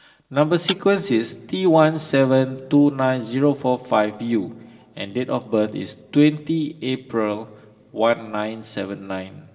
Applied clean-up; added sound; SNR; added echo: none; Tap / Glass; 12 dB; reverberation time 1.8 s.